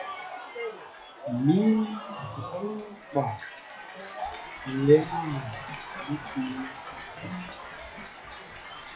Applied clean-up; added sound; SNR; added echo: classical method WPE with log-MMSE.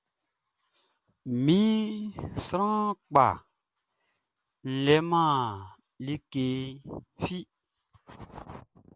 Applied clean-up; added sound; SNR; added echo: none; none; none; none.